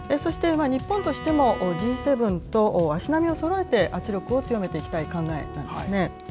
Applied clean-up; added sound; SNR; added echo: none; Wind instrument, woodwind instrument + Bowed string instrument; 15 dB; none.